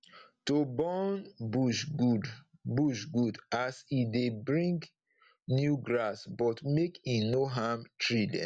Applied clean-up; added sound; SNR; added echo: none; none; none; none.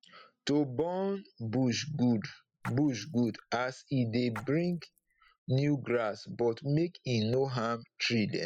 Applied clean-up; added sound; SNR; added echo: classical method spectral subtraction.